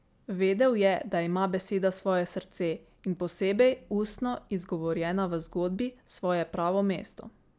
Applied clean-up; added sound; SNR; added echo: none; none; none; none.